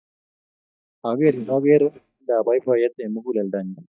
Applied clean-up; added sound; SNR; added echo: neural mask model DeepFilterNet 3.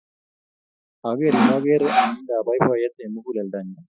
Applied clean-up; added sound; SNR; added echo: classical method Wiener filter.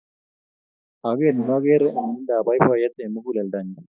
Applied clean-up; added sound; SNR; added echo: neural mask model Resemble Enhance denoiser.